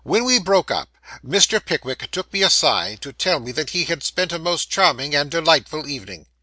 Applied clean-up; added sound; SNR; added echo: none; none; none; none.